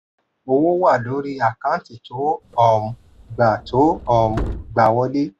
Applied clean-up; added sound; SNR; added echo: none; Subway, metro, underground; 13 dB; none.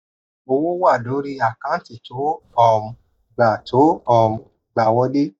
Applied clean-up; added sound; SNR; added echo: neural mask model DeepFilterNet 3.